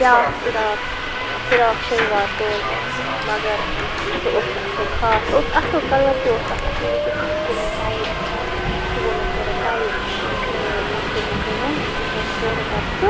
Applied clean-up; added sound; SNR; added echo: none; Subway, metro, underground; -1 dB; none.